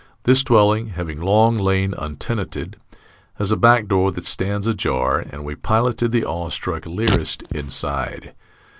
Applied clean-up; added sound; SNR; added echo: none; Fart; 6 dB; none.